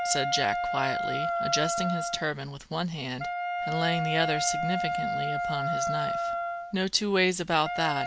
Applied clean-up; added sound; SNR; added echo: none; Wind instrument, woodwind instrument; 1 dB; none.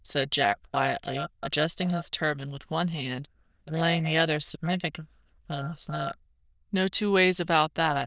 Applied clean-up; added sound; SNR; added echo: neural diffusion model UNIVERSE++.